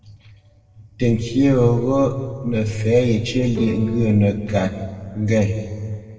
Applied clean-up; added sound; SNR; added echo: neural separator model SepFormer DNS4.